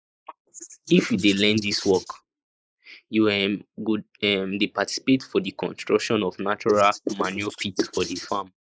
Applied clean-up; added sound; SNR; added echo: neural mask model Resemble Enhance denoiser.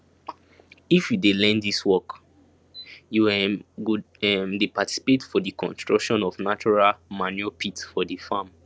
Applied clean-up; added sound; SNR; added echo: none; none; none; none.